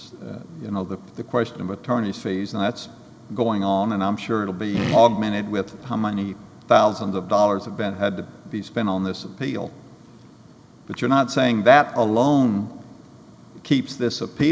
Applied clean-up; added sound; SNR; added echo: none; Fart; 8 dB; none.